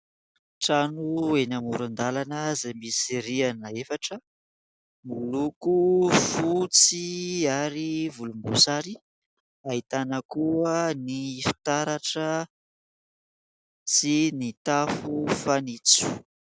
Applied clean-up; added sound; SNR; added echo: none; none; none; none.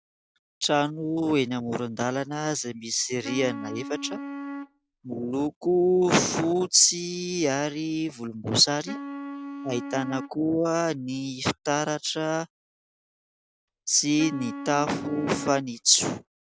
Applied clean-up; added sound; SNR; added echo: none; Wind instrument, woodwind instrument; 11 dB; none.